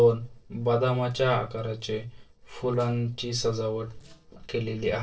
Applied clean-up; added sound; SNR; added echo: neural separator model SepFormer DNS4.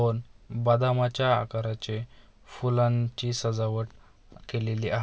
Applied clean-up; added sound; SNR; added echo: none; none; none; none.